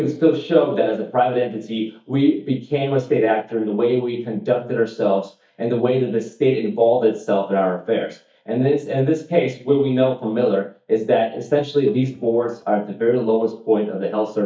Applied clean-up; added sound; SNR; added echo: neural mask model DeepFilterNet 3.